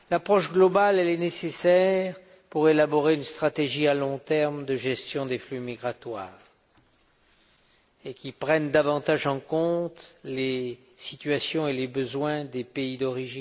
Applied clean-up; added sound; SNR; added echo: none; none; none; none.